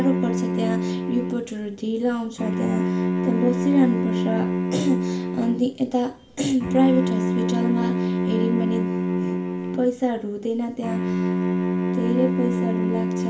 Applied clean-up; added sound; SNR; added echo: none; Bowed string instrument; -1 dB; reverberation time 0.3 s.